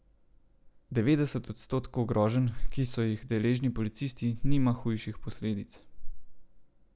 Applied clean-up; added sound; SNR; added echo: none; none; none; none.